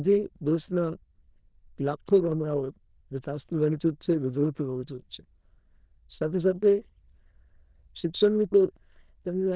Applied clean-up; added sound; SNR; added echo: neural diffusion model UNIVERSE++.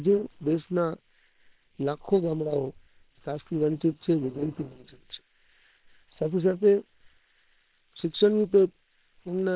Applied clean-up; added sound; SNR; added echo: neural separator model SepFormer WHAM!.